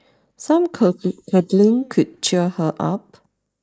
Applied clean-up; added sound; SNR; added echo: neural mask model Resemble Enhance denoiser.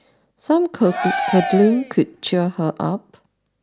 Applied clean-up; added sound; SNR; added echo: none; Cheering; 5 dB; none.